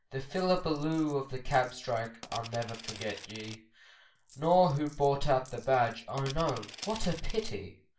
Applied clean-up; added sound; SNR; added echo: none; Coin (dropping); 17 dB; reverberation time 0.3 s.